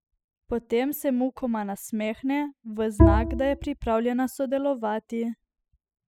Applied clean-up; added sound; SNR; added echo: classical method spectral subtraction.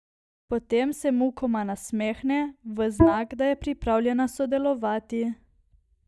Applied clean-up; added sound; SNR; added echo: neural mask model DeepFilterNet 3.